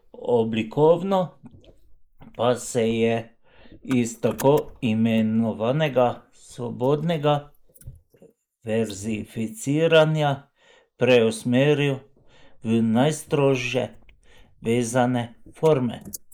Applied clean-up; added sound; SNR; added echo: neural mask model Resemble Enhance denoiser.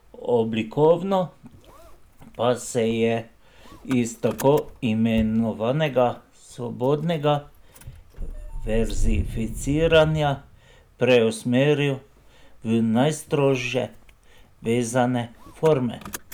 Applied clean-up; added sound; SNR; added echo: none; Engine starting / Motor vehicle (road); 11 dB; none.